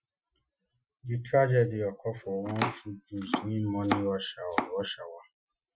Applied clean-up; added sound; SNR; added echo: classical method Wiener filter.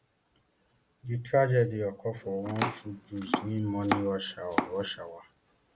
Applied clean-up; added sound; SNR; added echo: none; Domestic sounds, home sounds; 3 dB; none.